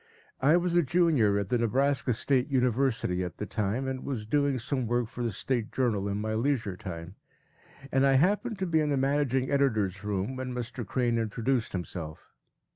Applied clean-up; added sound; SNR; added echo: none; none; none; none.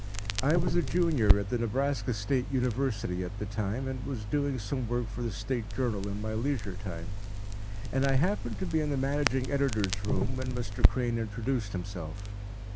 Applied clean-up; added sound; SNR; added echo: none; Crackle; 0 dB; none.